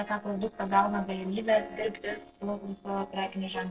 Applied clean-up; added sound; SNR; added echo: neural separator model SepFormer DNS4.